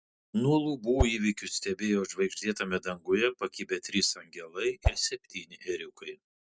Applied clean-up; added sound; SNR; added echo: none; Whoosh, swoosh, swish; -2 dB; none.